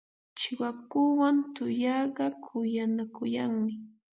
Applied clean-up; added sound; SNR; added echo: none; none; none; none.